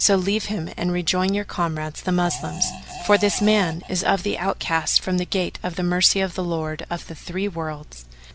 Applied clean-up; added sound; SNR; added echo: none; Fart; 13 dB; none.